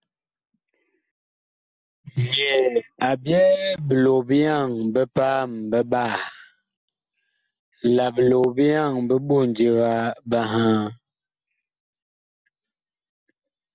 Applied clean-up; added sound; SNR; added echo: none; none; none; none.